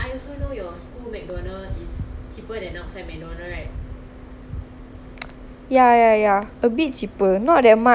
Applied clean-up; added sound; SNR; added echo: none; none; none; none.